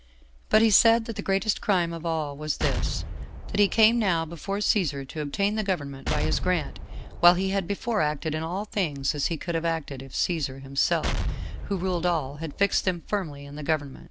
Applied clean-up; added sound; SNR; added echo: none; Explosion; 4 dB; none.